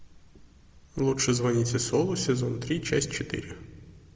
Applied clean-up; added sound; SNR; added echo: none; none; none; none.